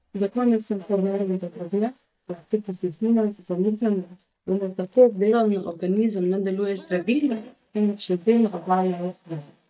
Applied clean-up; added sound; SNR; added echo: neural mask model DeepFilterNet 3.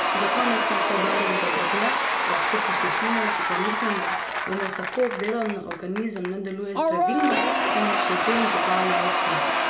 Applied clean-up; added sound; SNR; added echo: none; Applause / Crowd / Cheering; -5 dB; reverberation time 0.9 s.